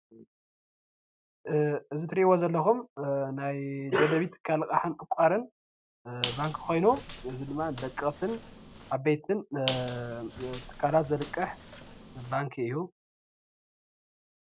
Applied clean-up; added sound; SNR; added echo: none; Squeak; 11 dB; none.